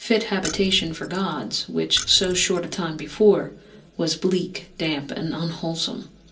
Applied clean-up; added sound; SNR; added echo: none; Keys jangling; 12 dB; reverberation time 0.3 s.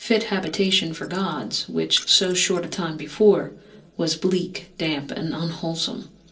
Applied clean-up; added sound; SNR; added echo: neural separator model SepFormer DNS4.